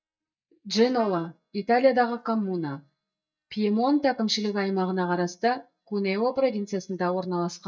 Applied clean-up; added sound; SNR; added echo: neural mask model DeepFilterNet 3.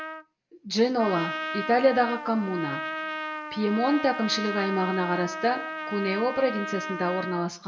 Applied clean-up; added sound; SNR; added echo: none; Trumpet; 7 dB; reverberation time 1.1 s.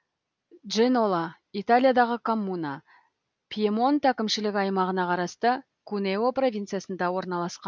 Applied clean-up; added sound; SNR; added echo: none; none; none; none.